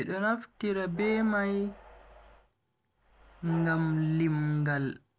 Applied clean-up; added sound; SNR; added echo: none; Train; 18 dB; none.